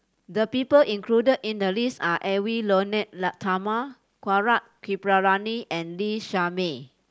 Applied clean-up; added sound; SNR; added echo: none; none; none; none.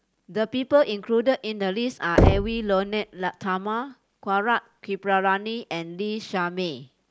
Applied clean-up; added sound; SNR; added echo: none; Knock; 0 dB; none.